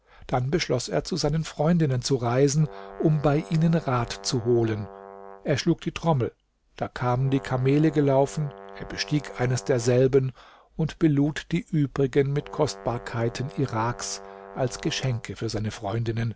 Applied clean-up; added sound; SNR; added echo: none; Brass instrument; 19 dB; none.